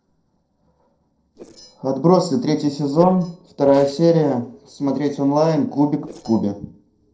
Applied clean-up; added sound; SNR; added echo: neural separator model SepFormer DNS4.